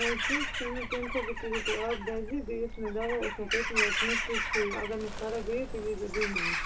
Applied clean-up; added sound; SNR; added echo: none; Bird vocalization, bird call, bird song / Crow; -1 dB; reverberation time 0.2 s.